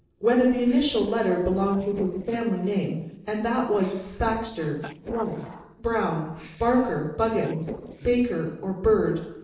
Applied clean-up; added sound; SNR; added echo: neural separator model SepFormer DNS4.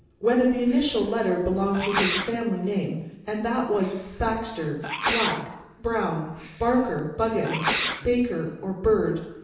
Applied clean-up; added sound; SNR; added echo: none; Sneeze; 7 dB; reverberation time 0.9 s.